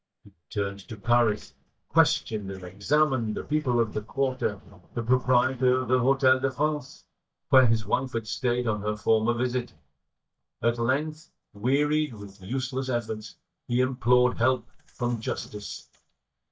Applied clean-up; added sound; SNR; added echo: neural mask model DeepFilterNet 3.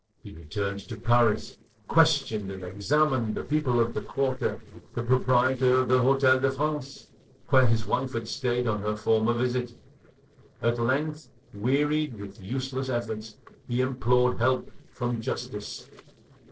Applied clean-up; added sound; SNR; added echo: neural separator model SepFormer DNS4.